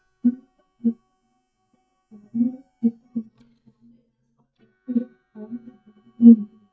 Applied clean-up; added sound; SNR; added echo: neural mask model DeepFilterNet 3.